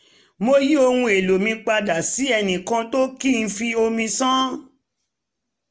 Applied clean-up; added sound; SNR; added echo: none; none; none; none.